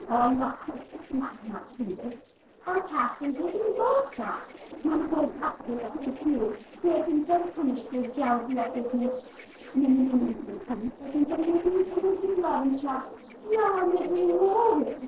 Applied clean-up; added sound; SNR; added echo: neural separator model SepFormer DNS4.